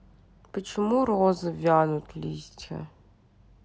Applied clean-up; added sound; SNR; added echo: none; none; none; none.